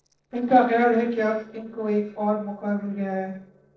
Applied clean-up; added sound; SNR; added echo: neural separator model SepFormer DNS4.